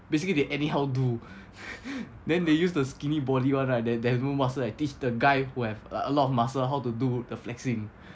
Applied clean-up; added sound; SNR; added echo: none; none; none; none.